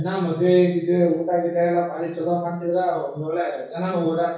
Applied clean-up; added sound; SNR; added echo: none; none; none; reverberation time 0.6 s.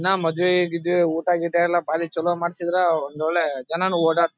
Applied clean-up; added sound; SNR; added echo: none; none; none; none.